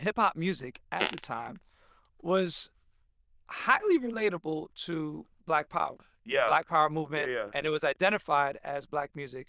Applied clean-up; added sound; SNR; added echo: neural diffusion model UNIVERSE++.